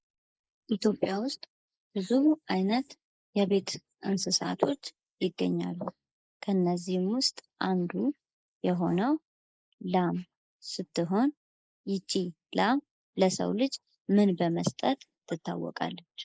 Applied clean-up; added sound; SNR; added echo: neural mask model Resemble Enhance denoiser.